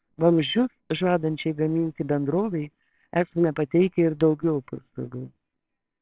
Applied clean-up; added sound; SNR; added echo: neural separator model SepFormer WHAMR!.